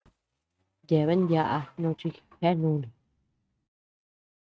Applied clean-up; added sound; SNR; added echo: neural mask model RNNoise.